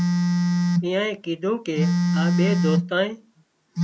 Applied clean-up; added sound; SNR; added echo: none; Telephone; -5 dB; none.